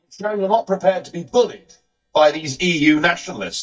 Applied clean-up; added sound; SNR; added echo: neural mask model DeepFilterNet 3.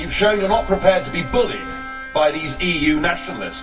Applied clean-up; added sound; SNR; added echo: none; Bowed string instrument; 15 dB; reverberation time 0.1 s.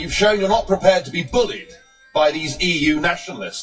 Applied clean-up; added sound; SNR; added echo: classical method WPE with log-MMSE.